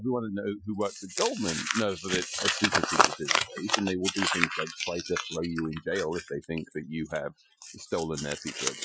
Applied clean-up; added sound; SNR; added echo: classical method Wiener filter.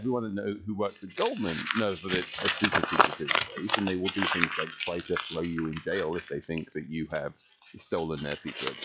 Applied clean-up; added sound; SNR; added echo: classical method log-MMSE.